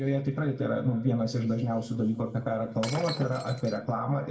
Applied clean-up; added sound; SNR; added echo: none; Shatter; 12 dB; reverberation time 1.8 s.